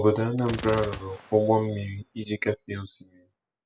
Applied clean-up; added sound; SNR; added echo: none; Gunshot, gunfire; 16 dB; none.